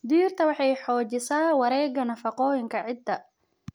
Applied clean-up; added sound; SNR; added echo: none; none; none; none.